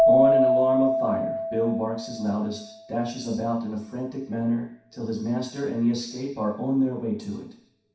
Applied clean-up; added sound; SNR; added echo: none; Keyboard (musical); 0 dB; reverberation time 0.6 s.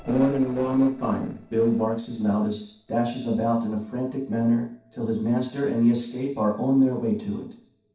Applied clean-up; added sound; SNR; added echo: neural separator model SepFormer DNS4.